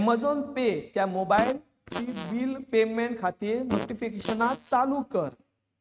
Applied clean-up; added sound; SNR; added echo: neural mask model RNNoise.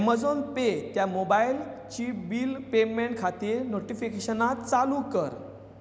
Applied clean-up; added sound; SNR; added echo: none; none; none; none.